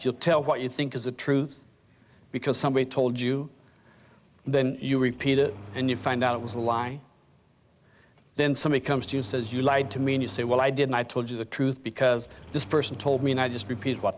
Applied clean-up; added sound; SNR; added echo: none; Engine starting; 17 dB; none.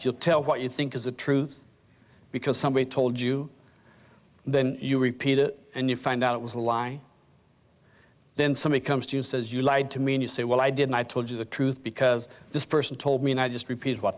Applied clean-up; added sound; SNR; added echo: none; none; none; none.